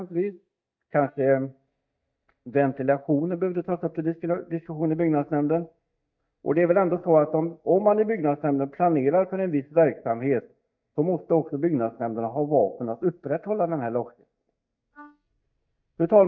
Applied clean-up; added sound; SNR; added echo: neural mask model DeepFilterNet 3.